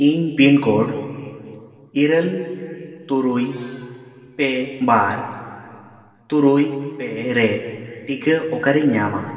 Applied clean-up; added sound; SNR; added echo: none; none; none; reverberation time 2.7 s.